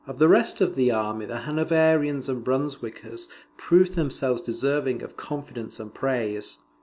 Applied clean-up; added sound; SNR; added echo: none; none; none; none.